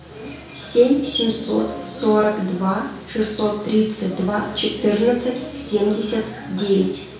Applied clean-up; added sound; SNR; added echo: none; Brass instrument; 20 dB; reverberation time 0.5 s.